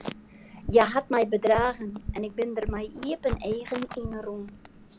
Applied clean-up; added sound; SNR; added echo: none; Tap; 11 dB; none.